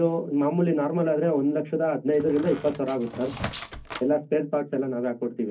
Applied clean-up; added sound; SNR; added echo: none; Squeak; 11 dB; reverberation time 0.4 s.